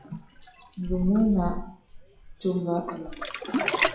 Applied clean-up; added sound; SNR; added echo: classical method WPE with log-MMSE.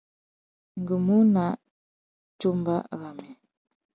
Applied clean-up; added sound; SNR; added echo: none; none; none; none.